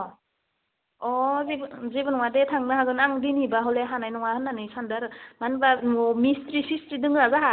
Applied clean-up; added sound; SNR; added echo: none; none; none; none.